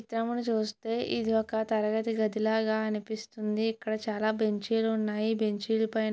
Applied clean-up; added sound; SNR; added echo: none; none; none; none.